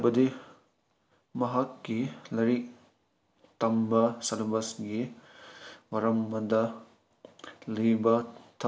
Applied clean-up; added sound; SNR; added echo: none; none; none; none.